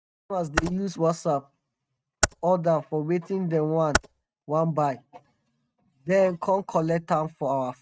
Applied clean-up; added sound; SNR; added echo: neural mask model RNNoise.